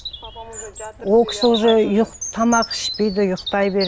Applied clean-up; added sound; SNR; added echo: none; Bird vocalization, bird call, bird song; 12 dB; none.